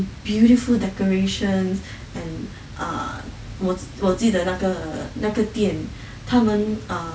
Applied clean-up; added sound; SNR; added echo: none; none; none; none.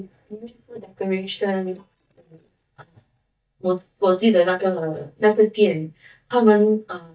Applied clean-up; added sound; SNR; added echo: neural mask model DeepFilterNet 3.